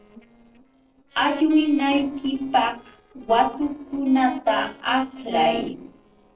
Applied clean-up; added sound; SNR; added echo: neural separator model SepFormer DNS4.